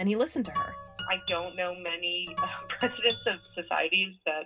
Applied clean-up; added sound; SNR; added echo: none; Guitar; 7 dB; reverberation time 0.2 s.